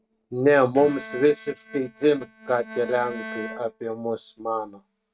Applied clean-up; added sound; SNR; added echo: neural mask model RNNoise.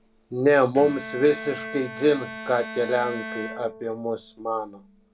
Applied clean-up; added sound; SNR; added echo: none; Bowed string instrument; 13 dB; none.